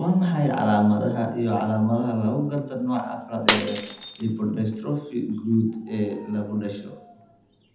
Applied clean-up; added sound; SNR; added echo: none; Shatter; 11 dB; reverberation time 0.8 s.